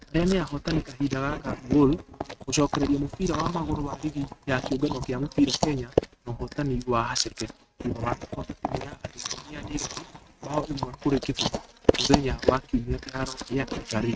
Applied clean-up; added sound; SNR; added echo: neural mask model RNNoise.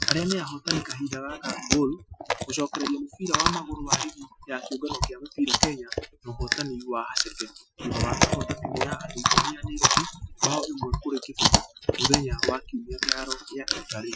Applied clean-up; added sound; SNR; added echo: classical method Wiener filter.